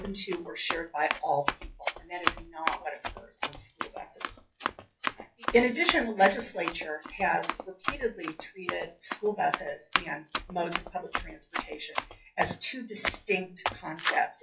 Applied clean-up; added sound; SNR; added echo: classical method WPE with log-MMSE.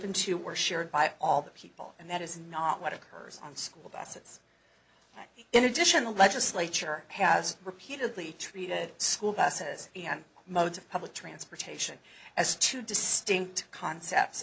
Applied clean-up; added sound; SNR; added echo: none; none; none; none.